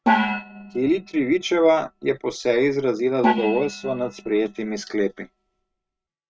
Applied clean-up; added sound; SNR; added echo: neural mask model RNNoise.